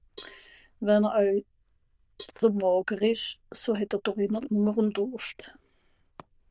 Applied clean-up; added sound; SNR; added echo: neural diffusion model UNIVERSE++.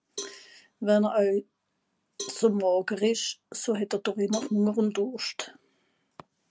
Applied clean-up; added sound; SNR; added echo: none; Cowbell; 19 dB; none.